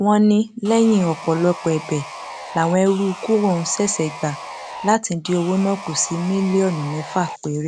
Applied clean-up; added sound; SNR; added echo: none; Sawing; 14 dB; none.